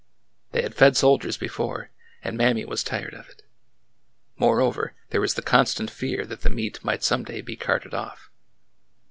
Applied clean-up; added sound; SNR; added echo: none; none; none; none.